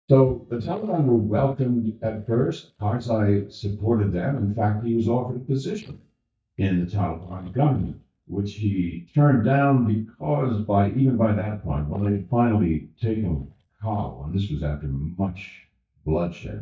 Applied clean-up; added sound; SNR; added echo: neural mask model DeepFilterNet 3.